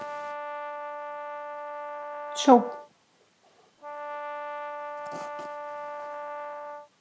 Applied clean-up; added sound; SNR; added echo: none; Brass instrument; 6 dB; none.